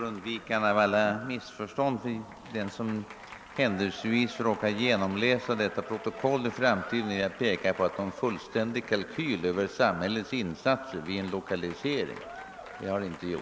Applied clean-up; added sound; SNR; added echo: none; Applause / Crowd; 17 dB; none.